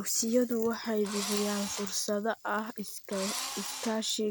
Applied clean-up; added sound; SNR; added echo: none; Engine / Drill; 7 dB; none.